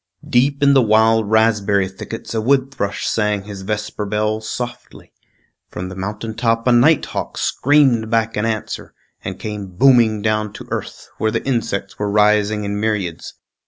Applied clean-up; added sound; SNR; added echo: none; none; none; none.